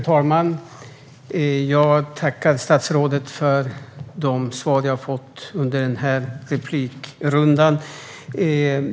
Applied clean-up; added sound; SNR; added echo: none; none; none; none.